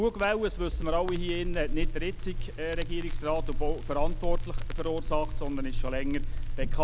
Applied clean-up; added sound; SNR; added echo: none; Crackle; -4 dB; none.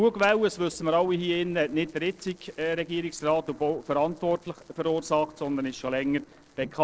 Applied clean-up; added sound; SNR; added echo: neural separator model SepFormer DNS4.